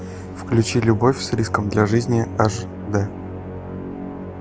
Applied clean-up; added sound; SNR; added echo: none; Musical instrument; 9 dB; none.